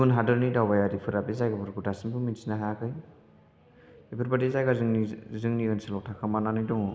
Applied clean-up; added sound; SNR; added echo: none; none; none; none.